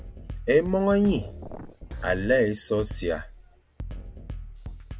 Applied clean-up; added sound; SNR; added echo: none; Drum kit; 11 dB; none.